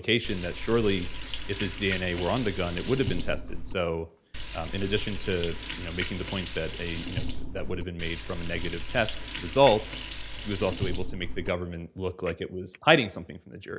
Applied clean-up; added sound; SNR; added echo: none; Liquid; 4 dB; none.